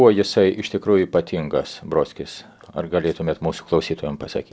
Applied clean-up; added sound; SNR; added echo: none; none; none; none.